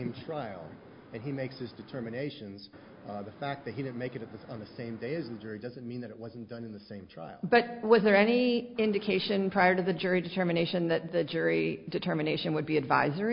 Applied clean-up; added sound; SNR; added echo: none; none; none; none.